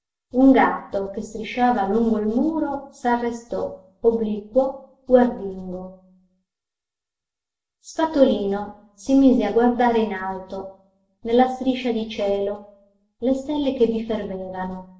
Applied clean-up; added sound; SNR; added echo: none; none; none; reverberation time 0.5 s.